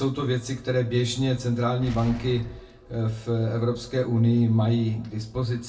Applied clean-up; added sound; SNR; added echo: none; Boom; 18 dB; reverberation time 0.3 s.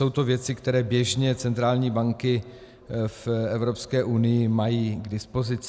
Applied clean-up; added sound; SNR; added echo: none; none; none; none.